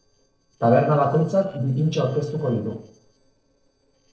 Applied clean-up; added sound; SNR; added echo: neural separator model SepFormer DNS4.